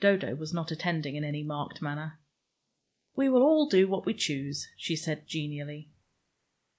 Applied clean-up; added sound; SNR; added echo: neural mask model Resemble Enhance denoiser.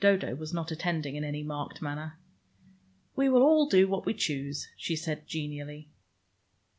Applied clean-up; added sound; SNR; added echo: none; none; none; none.